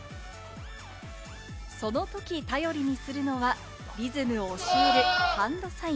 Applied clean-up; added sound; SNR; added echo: none; Livestock, farm animals, working animals; -5 dB; none.